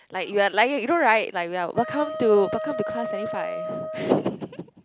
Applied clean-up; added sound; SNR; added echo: none; Wind instrument, woodwind instrument; 8 dB; none.